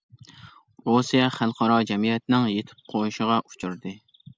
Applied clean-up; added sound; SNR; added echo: none; none; none; none.